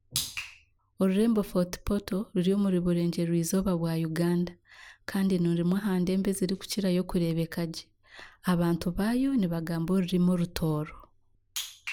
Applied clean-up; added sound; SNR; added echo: none; none; none; none.